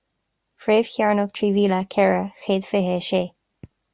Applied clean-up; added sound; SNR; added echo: none; none; none; none.